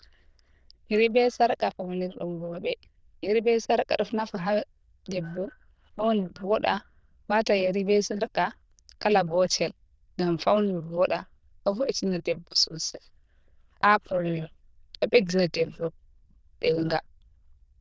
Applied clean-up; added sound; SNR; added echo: neural diffusion model UNIVERSE++.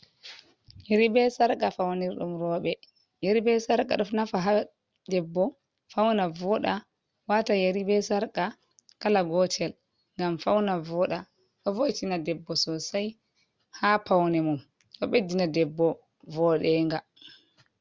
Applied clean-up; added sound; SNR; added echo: none; none; none; none.